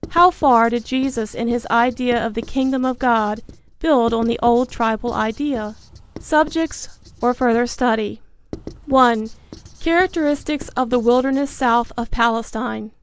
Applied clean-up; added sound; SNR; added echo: none; Writing; 20 dB; none.